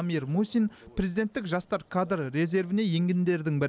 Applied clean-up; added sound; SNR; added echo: none; none; none; none.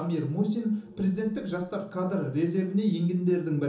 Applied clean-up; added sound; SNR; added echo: none; none; none; reverberation time 1.2 s.